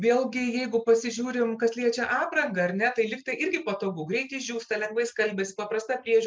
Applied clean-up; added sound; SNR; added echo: none; none; none; none.